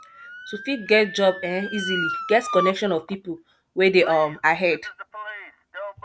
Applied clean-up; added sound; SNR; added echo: none; Motor vehicle (road) / Siren; 10 dB; none.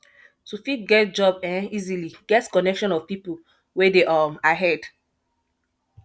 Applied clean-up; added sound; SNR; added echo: none; none; none; none.